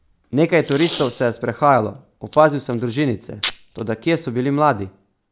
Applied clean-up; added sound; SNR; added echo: none; Packing tape, duct tape; 15 dB; none.